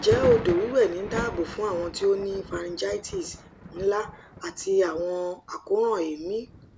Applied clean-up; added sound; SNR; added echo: none; Thunder; 11 dB; none.